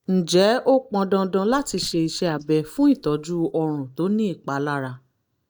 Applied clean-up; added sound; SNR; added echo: neural mask model DeepFilterNet 3.